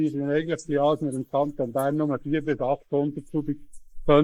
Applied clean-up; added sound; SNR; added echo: neural mask model Resemble Enhance denoiser.